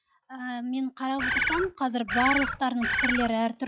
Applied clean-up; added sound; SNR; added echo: classical method log-MMSE.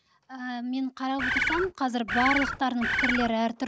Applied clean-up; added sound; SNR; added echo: none; Bird; -1 dB; none.